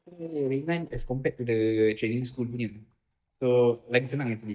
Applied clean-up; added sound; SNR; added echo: neural mask model DeepFilterNet 3.